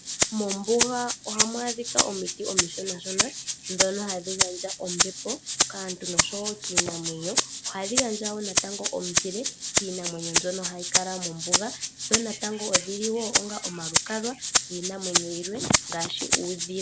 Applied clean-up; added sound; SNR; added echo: none; Rattle (instrument); -5 dB; none.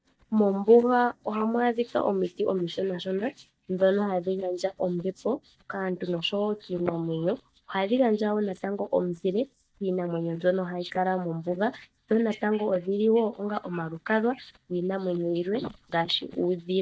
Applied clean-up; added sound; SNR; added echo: neural mask model DeepFilterNet 3.